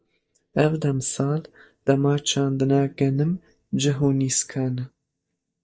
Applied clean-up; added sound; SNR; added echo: neural mask model DeepFilterNet 3.